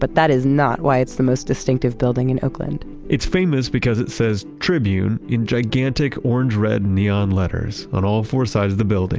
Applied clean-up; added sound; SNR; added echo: none; none; none; none.